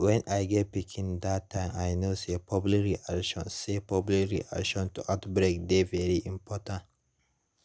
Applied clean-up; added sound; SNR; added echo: none; none; none; none.